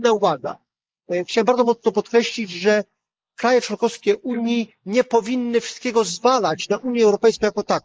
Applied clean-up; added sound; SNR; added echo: neural mask model Resemble Enhance denoiser.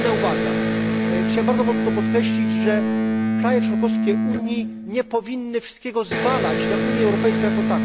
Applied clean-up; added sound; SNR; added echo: none; Electric guitar; -4 dB; none.